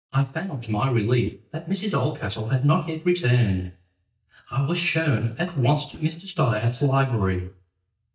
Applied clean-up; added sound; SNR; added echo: neural mask model DeepFilterNet 3.